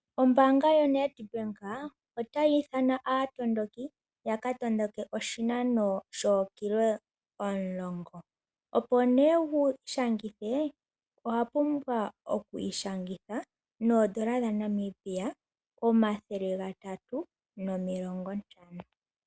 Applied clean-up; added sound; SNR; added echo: none; none; none; none.